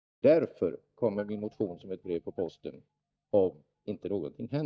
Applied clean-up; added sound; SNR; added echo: neural mask model DeepFilterNet 3.